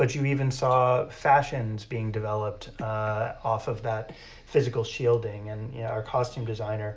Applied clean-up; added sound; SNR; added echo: none; none; none; none.